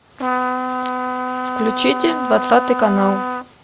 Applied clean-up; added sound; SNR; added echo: none; Trumpet; 2 dB; none.